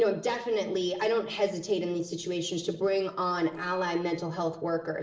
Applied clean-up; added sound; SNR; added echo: neural separator model SepFormer DNS4.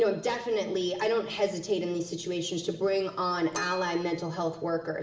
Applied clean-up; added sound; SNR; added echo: none; Keyboard (musical); 18 dB; reverberation time 1.1 s.